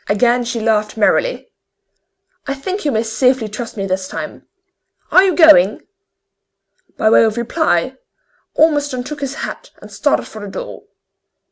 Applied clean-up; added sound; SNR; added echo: none; none; none; none.